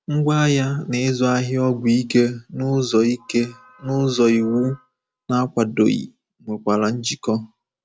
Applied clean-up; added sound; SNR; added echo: none; none; none; none.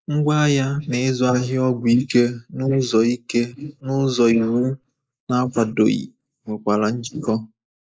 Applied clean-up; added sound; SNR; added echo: neural mask model Resemble Enhance denoiser.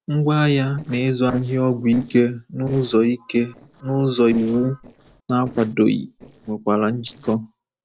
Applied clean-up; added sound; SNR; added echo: neural separator model SepFormer DNS4.